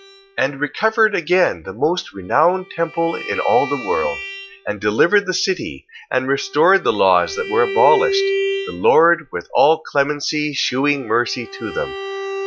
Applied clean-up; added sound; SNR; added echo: classical method log-MMSE.